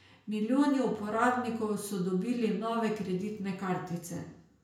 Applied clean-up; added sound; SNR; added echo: none; none; none; reverberation time 0.5 s.